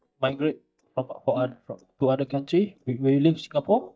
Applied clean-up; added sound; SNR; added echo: neural mask model DeepFilterNet 3.